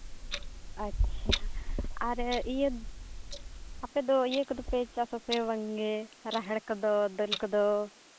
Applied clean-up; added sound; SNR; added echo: neural mask model Resemble Enhance denoiser.